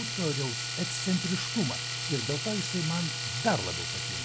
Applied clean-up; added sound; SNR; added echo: none; Domestic sounds, home sounds; 1 dB; none.